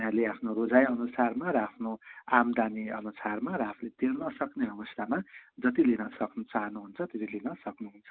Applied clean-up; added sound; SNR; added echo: none; none; none; none.